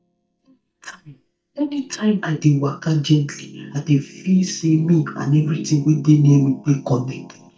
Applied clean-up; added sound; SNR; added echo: neural mask model DeepFilterNet 3.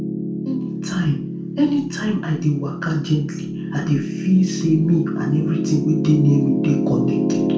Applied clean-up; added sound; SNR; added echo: none; Piano; 2 dB; reverberation time 0.3 s.